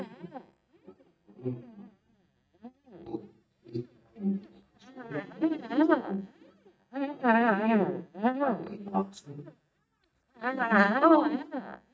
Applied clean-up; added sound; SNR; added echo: neural mask model DeepFilterNet 3.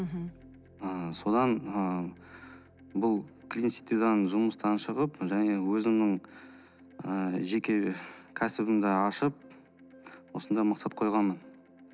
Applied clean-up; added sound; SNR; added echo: none; none; none; none.